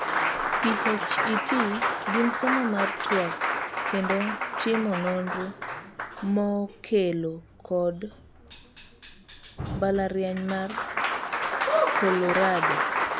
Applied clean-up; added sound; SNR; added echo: none; Applause; 0 dB; none.